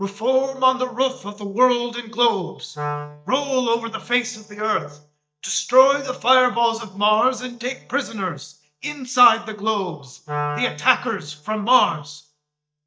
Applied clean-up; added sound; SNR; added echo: neural mask model DeepFilterNet 3.